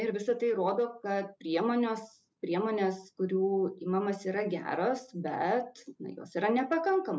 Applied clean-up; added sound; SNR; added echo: none; none; none; none.